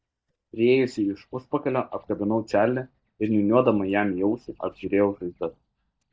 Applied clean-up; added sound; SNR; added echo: neural mask model DeepFilterNet 3.